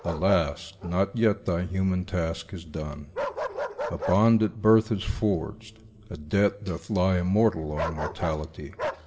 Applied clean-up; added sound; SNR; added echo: none; Bark; 11 dB; reverberation time 0.8 s.